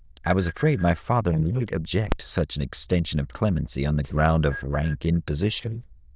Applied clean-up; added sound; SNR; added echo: neural diffusion model UNIVERSE++.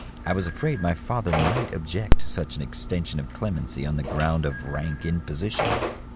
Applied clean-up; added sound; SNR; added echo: none; Telephone; -1 dB; none.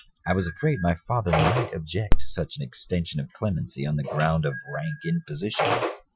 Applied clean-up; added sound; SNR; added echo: classical method Wiener filter.